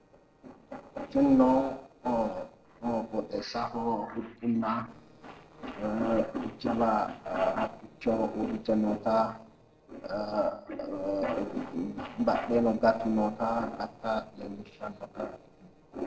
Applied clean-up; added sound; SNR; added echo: neural separator model SepFormer DNS4.